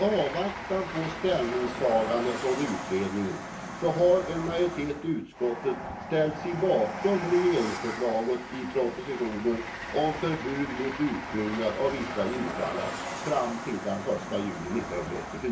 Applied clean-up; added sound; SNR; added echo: none; Train; 8 dB; reverberation time 0.3 s.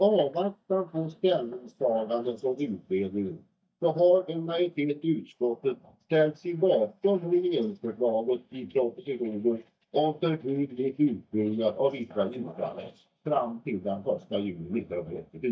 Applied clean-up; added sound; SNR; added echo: neural mask model DeepFilterNet 3.